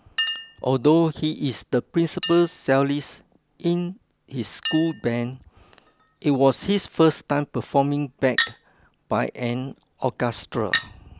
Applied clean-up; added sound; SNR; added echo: none; Chink, clink; 12 dB; none.